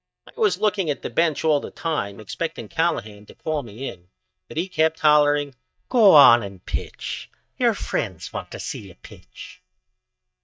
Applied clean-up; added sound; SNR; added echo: neural mask model DeepFilterNet 3.